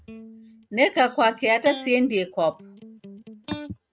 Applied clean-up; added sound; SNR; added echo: neural mask model RNNoise.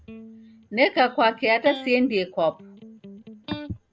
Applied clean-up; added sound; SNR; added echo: none; Electric guitar; 17 dB; none.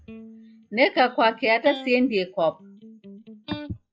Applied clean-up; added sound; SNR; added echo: classical method log-MMSE.